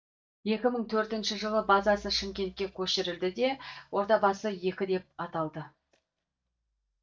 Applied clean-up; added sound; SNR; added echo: neural mask model DeepFilterNet 3.